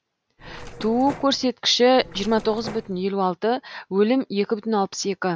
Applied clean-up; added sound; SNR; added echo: none; Mechanisms; 16 dB; none.